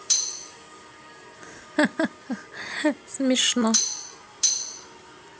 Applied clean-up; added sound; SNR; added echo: none; Tambourine; -2 dB; none.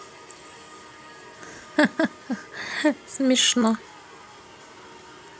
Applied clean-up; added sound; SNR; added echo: none; none; none; none.